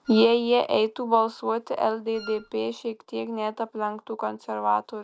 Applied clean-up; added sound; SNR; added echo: none; Wind instrument, woodwind instrument; 20 dB; none.